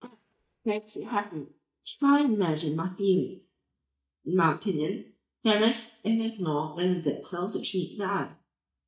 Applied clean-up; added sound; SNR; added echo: neural mask model DeepFilterNet 3.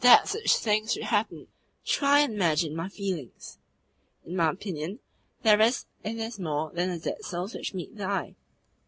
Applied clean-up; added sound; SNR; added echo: none; none; none; none.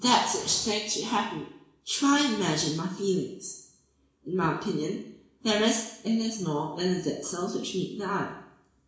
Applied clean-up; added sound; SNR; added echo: none; Explosion; 15 dB; reverberation time 0.7 s.